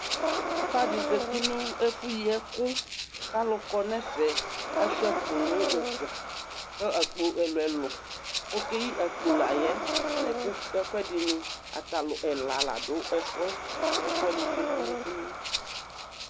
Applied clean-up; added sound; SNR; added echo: none; Breathing + Rattle (instrument); 1 dB; none.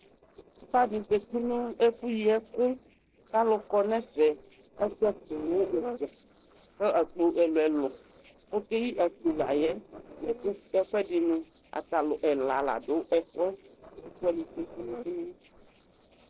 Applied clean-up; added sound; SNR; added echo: neural separator model SepFormer DNS4.